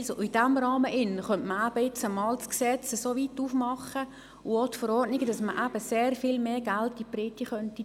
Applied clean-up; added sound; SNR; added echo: none; none; none; none.